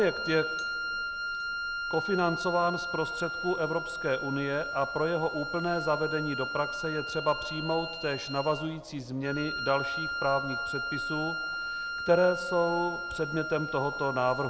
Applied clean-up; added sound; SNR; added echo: none; Wind instrument, woodwind instrument; 4 dB; none.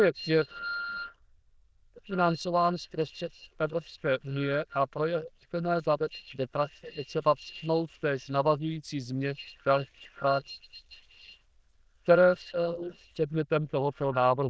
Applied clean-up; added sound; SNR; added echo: neural diffusion model UNIVERSE++.